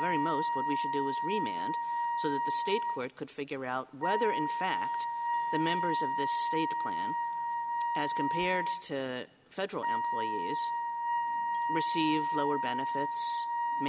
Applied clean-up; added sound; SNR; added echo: none; Wind instrument, woodwind instrument; -4 dB; none.